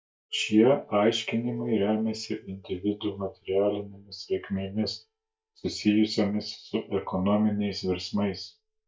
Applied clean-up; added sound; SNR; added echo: neural mask model DeepFilterNet 3.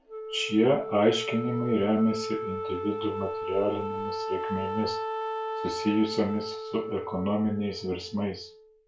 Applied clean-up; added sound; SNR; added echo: none; Wind instrument, woodwind instrument; 6 dB; reverberation time 0.3 s.